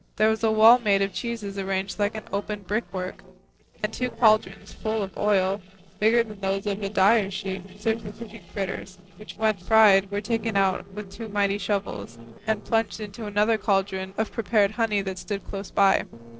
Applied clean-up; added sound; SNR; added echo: neural separator model SepFormer DNS4.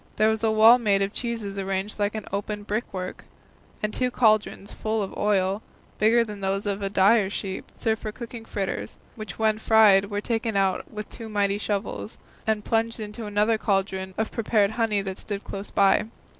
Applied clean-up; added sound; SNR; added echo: none; none; none; none.